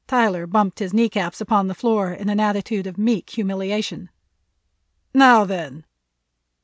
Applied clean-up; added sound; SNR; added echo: none; none; none; none.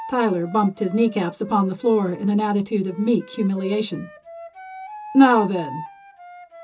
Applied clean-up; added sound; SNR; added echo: none; Wind instrument, woodwind instrument; 17 dB; reverberation time 0.2 s.